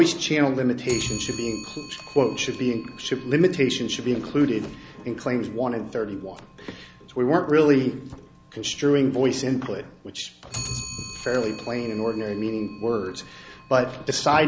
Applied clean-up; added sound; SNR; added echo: none; Clock; 16 dB; none.